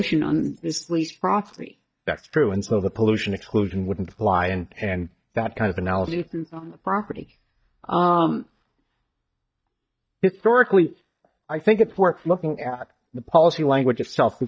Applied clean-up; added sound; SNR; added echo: neural mask model DeepFilterNet 3.